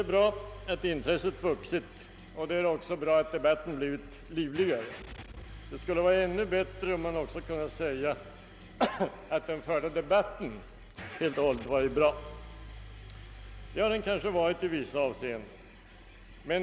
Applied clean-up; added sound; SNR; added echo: none; Engine starting / Car; 16 dB; none.